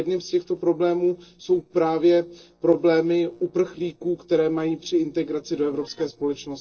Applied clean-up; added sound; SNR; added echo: neural separator model SepFormer DNS4.